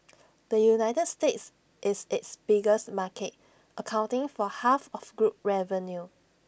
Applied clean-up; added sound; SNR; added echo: none; none; none; none.